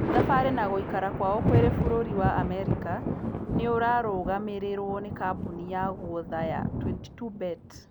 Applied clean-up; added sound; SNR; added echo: none; Thunder; 0 dB; none.